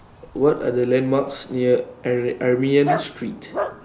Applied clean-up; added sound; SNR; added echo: none; Dog; 10 dB; none.